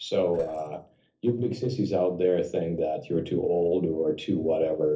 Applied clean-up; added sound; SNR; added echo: neural separator model SepFormer DNS4.